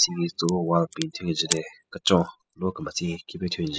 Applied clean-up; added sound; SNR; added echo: classical method spectral subtraction.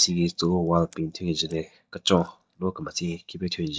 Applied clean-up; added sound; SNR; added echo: neural mask model DeepFilterNet 3.